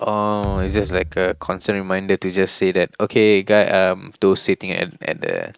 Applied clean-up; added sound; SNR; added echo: neural mask model RNNoise.